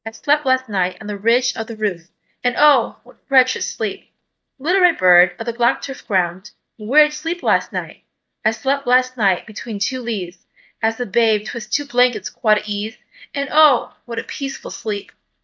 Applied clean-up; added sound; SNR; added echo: neural mask model DeepFilterNet 3.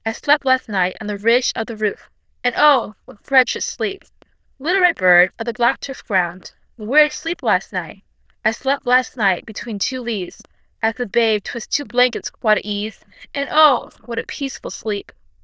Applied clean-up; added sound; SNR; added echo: neural diffusion model UNIVERSE++.